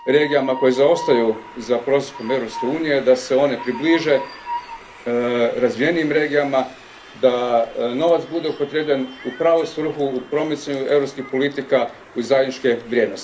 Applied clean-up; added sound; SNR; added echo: none; Train; 16 dB; reverberation time 0.3 s.